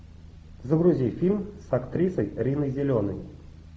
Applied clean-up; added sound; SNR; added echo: none; none; none; none.